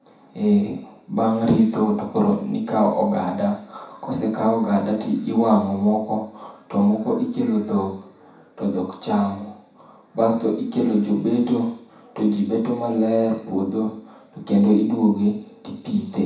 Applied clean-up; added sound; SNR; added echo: none; none; none; reverberation time 0.7 s.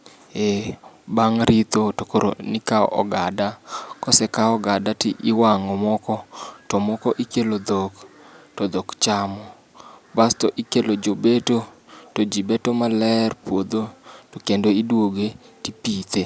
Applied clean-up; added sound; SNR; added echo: none; none; none; none.